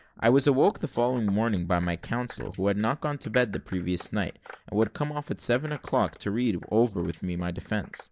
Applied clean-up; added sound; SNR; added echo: neural mask model Resemble Enhance denoiser.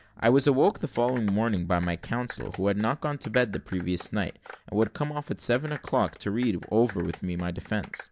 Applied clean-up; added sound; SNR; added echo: none; Clapping; 18 dB; none.